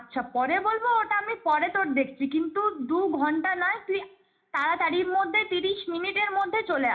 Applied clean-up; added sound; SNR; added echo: none; none; none; reverberation time 0.4 s.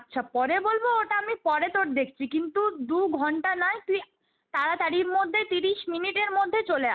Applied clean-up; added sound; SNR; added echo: none; none; none; none.